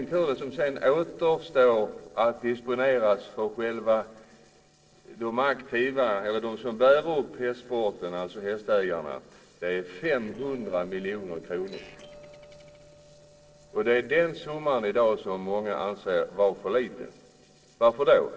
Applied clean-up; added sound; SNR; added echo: neural separator model SepFormer DNS4.